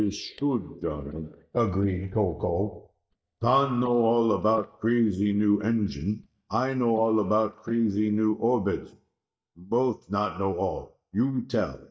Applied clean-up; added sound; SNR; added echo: neural mask model DeepFilterNet 3.